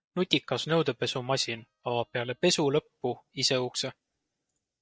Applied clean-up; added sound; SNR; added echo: neural mask model DeepFilterNet 3.